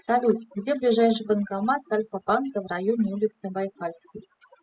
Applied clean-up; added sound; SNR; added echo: classical method spectral subtraction.